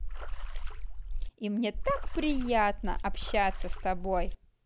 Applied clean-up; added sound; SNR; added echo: none; Water / Splash, splatter; -1 dB; none.